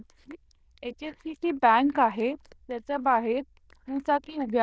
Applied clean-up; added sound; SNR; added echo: neural diffusion model UNIVERSE++.